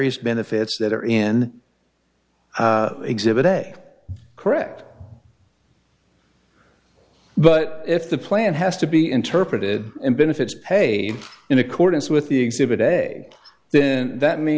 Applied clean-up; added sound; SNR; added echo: none; none; none; none.